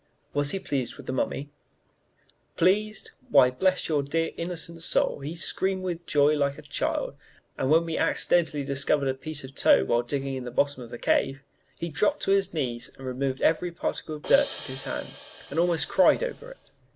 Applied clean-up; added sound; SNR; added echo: none; Crash cymbal; 17 dB; none.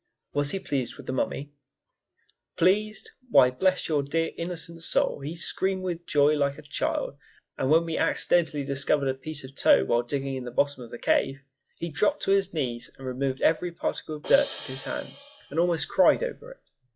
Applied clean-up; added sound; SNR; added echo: classical method log-MMSE.